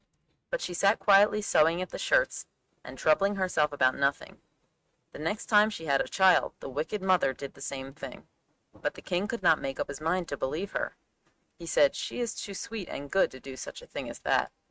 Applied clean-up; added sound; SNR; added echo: neural mask model RNNoise.